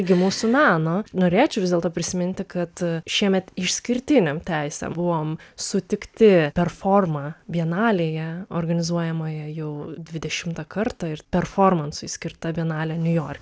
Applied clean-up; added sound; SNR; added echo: none; none; none; none.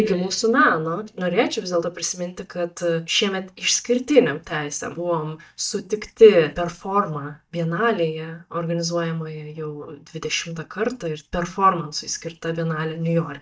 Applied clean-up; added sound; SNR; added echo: neural mask model DeepFilterNet 3.